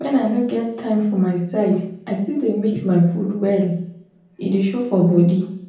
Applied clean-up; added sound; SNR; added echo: none; none; none; reverberation time 0.7 s.